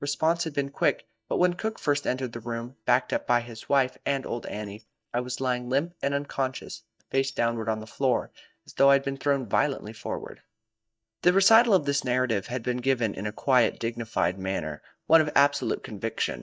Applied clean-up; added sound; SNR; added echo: neural mask model DeepFilterNet 3.